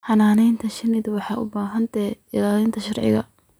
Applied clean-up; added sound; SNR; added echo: none; none; none; none.